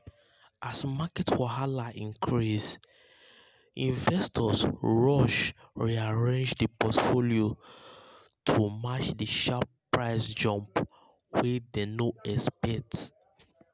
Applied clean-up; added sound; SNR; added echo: none; none; none; none.